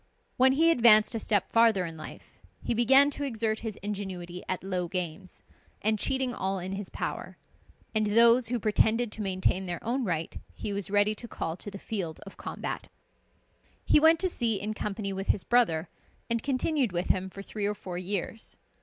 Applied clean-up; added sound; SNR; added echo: none; none; none; none.